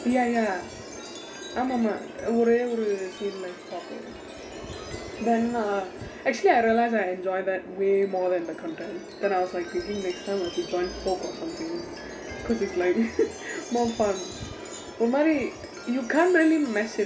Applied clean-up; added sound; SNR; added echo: none; Chime; 18 dB; reverberation time 0.5 s.